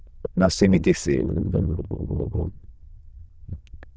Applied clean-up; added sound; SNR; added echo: neural diffusion model UNIVERSE++.